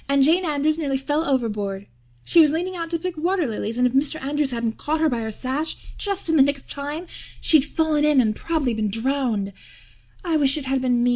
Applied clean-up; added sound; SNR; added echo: none; none; none; none.